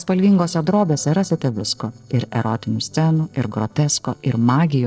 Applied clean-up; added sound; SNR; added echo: neural separator model SepFormer DNS4.